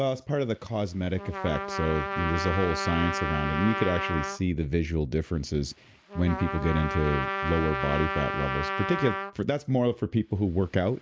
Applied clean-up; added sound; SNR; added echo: none; Trumpet; 6 dB; none.